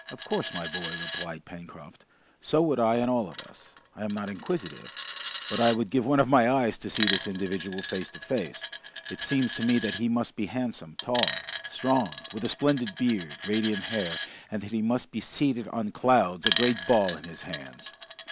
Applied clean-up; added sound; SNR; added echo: none; Coin (dropping); 4 dB; none.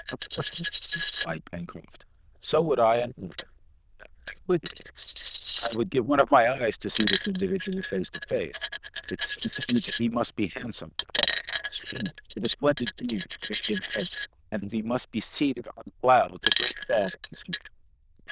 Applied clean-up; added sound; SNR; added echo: neural diffusion model UNIVERSE++.